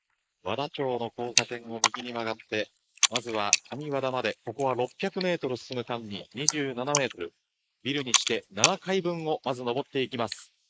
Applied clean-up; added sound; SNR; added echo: neural mask model Resemble Enhance denoiser.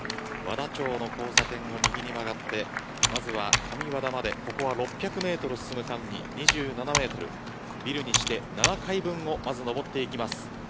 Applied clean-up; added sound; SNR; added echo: none; Computer keyboard; 1 dB; none.